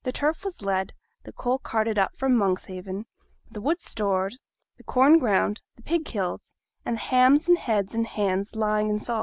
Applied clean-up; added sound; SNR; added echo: none; none; none; none.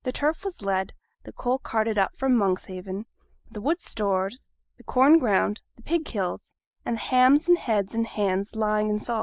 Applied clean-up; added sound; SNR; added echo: neural mask model Resemble Enhance denoiser.